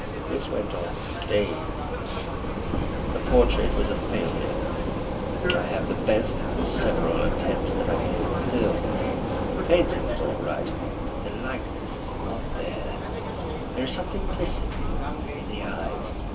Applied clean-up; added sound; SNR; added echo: none; Vehicle; -1 dB; reverberation time 0.2 s.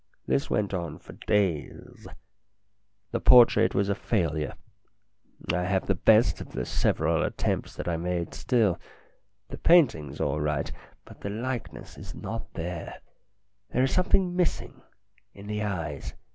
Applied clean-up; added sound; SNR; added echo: none; none; none; none.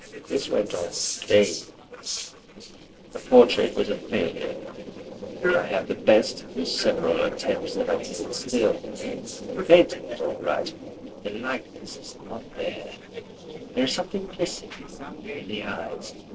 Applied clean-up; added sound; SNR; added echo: neural separator model SepFormer DNS4.